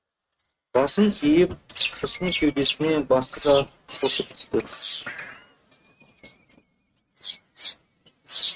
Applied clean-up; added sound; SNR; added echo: neural mask model RNNoise.